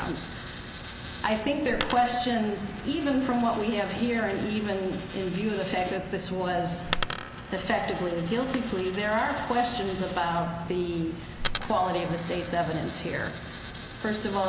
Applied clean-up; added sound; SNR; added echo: none; Coin (dropping); 11 dB; none.